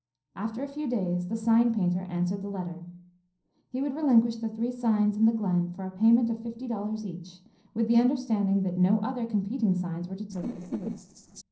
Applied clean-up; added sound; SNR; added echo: neural separator model SepFormer DNS4.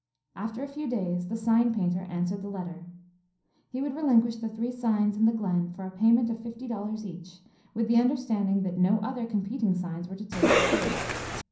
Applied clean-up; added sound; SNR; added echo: none; Cough; -3 dB; reverberation time 0.6 s.